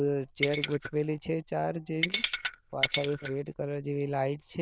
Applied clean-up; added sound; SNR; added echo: neural diffusion model UNIVERSE++.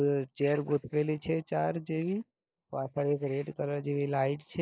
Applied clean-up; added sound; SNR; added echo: neural mask model Resemble Enhance denoiser.